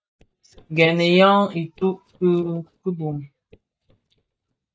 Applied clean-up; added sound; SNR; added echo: neural mask model DeepFilterNet 3.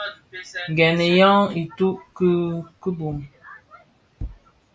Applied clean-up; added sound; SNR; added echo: none; none; none; none.